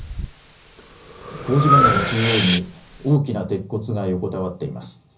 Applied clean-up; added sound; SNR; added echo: none; Breathing; 2 dB; reverberation time 0.5 s.